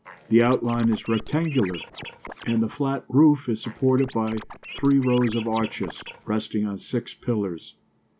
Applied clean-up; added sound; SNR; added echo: none; Scratching (performance technique); 16 dB; none.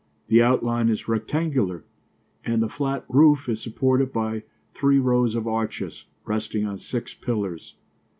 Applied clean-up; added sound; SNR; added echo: none; none; none; none.